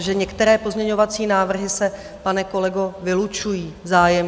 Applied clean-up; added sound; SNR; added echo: none; none; none; none.